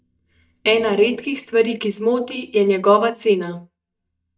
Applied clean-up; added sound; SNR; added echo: neural mask model DeepFilterNet 3.